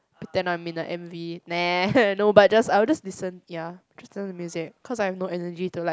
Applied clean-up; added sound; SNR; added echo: none; none; none; none.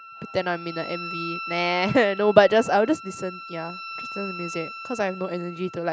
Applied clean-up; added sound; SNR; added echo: none; Wind instrument, woodwind instrument; 12 dB; none.